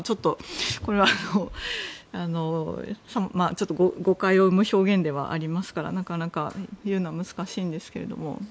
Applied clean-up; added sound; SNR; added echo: none; none; none; none.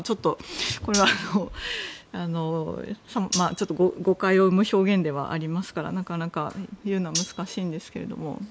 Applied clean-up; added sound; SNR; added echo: none; Cutlery, silverware; 10 dB; none.